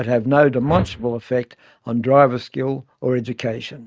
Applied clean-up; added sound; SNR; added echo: neural mask model RNNoise.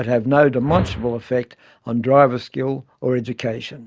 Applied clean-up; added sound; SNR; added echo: none; Whoosh, swoosh, swish; 12 dB; none.